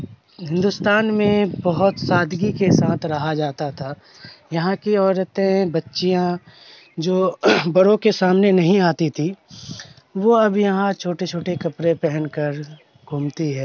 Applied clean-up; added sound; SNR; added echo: none; none; none; none.